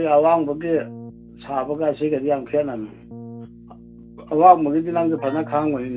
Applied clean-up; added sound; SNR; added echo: none; Keyboard (musical); 19 dB; reverberation time 0.2 s.